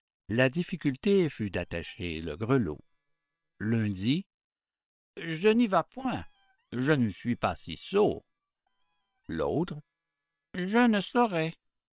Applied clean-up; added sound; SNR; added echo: neural separator model SepFormer WHAM!.